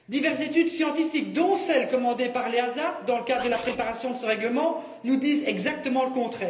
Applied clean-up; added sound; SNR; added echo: none; Bird; 14 dB; reverberation time 1.4 s.